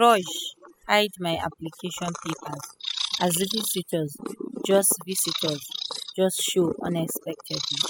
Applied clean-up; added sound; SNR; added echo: classical method spectral subtraction.